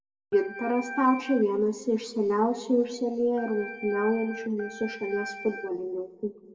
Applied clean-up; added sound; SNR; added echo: none; Organ; 12 dB; reverberation time 1.2 s.